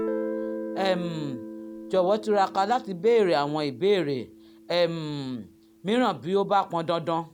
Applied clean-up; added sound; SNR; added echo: none; Guitar; 11 dB; none.